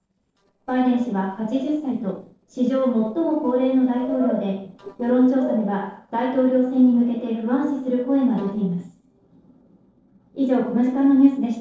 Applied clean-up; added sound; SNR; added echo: neural separator model SepFormer DNS4.